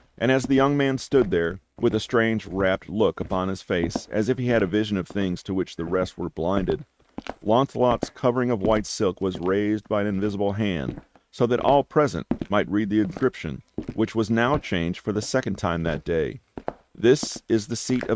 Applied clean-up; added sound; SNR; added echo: neural mask model RNNoise.